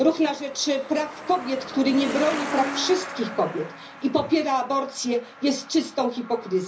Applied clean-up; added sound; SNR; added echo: none; Truck; 11 dB; reverberation time 0.5 s.